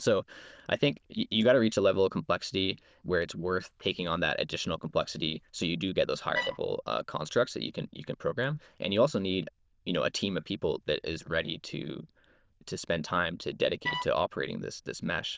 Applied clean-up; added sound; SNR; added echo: neural diffusion model UNIVERSE++.